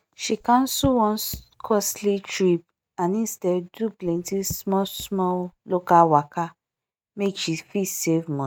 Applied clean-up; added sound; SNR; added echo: neural mask model RNNoise.